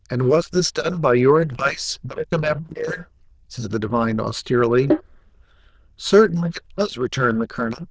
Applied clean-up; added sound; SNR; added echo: neural diffusion model UNIVERSE++.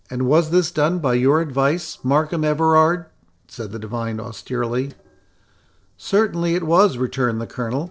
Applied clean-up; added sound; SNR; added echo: neural separator model SepFormer DNS4.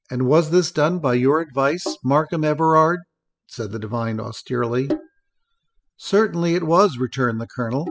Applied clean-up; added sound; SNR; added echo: classical method spectral subtraction.